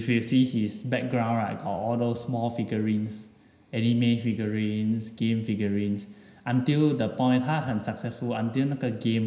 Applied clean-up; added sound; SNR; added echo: none; none; none; reverberation time 0.9 s.